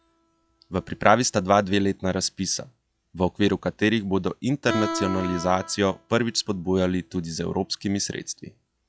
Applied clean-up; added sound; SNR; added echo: classical method log-MMSE.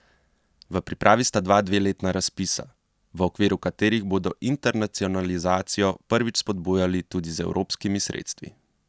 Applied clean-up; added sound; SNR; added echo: none; none; none; none.